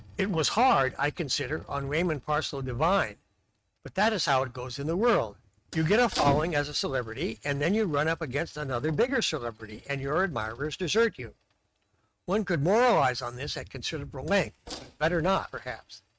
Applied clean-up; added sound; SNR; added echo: neural mask model RNNoise.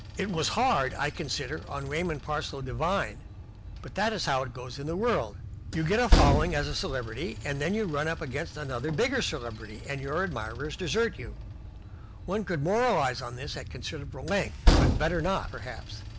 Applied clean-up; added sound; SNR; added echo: none; Train; 1 dB; none.